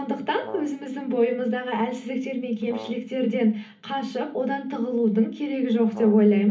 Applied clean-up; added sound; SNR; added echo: none; Brass instrument; 16 dB; reverberation time 0.4 s.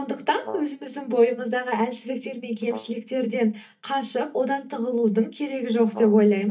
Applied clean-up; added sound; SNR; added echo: neural mask model DeepFilterNet 3.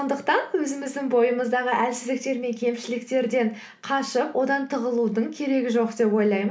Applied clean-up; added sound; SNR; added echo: none; none; none; none.